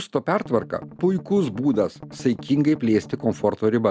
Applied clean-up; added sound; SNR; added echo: none; Strum; 18 dB; none.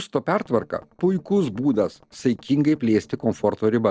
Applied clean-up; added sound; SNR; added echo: neural separator model SepFormer DNS4.